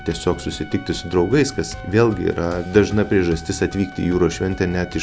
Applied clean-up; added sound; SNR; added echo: none; Trumpet; 20 dB; none.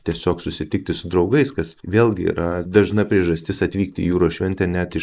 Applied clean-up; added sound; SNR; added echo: neural mask model Resemble Enhance denoiser.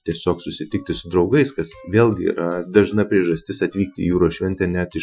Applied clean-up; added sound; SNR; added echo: classical method Wiener filter.